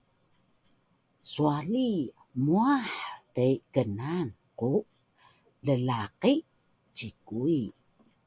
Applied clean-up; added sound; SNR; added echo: none; none; none; none.